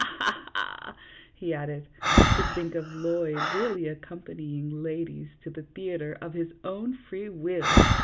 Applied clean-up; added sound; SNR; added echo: none; Breathing; -3 dB; none.